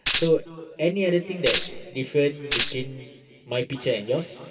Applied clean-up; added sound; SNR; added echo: none; Tambourine; 2 dB; reverberation time 2.9 s.